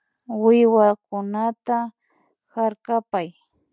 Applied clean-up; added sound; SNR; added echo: none; none; none; none.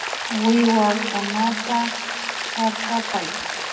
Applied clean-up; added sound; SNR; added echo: none; Rain; 5 dB; reverberation time 1.5 s.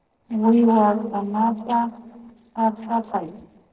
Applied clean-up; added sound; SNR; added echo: neural separator model SepFormer DNS4.